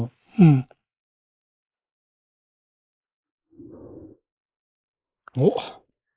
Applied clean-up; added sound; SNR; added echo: neural mask model Resemble Enhance denoiser.